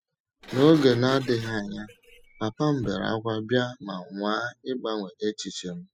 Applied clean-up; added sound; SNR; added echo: classical method spectral subtraction.